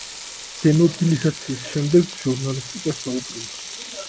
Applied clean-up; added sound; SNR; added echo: none; Frying (food); 13 dB; none.